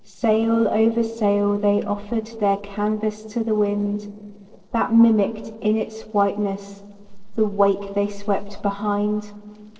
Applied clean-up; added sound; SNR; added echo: neural separator model SepFormer DNS4.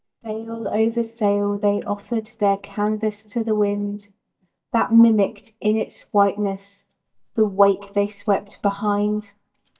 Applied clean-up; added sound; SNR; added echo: neural mask model DeepFilterNet 3.